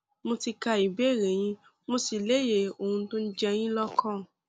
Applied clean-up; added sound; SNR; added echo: none; none; none; none.